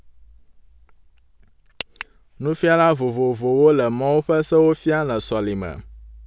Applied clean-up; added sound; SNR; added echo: none; none; none; none.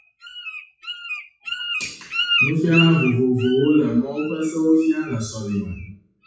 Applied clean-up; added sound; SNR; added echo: classical method WPE with log-MMSE.